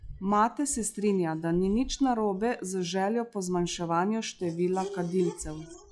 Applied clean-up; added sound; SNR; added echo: classical method log-MMSE.